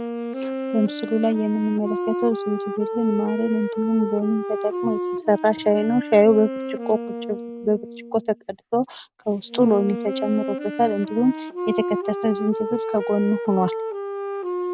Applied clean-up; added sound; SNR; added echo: none; Wind instrument, woodwind instrument; 6 dB; none.